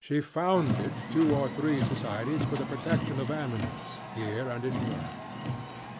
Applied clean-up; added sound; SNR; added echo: none; Car; 3 dB; none.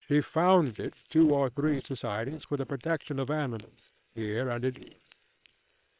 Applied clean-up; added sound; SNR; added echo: neural separator model SepFormer WHAM!.